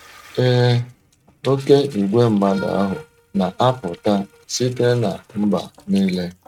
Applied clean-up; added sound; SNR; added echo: neural mask model RNNoise.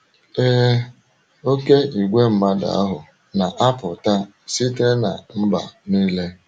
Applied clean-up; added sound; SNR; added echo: none; none; none; none.